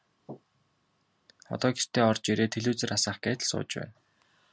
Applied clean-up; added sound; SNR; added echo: none; none; none; none.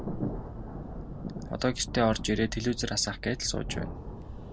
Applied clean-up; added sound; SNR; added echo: none; Thunder; 6 dB; none.